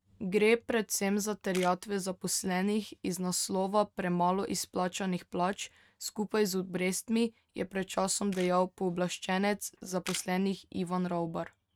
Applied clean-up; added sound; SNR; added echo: neural mask model RNNoise.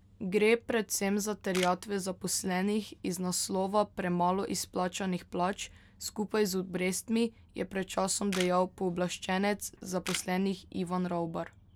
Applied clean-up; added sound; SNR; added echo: none; Camera; 13 dB; none.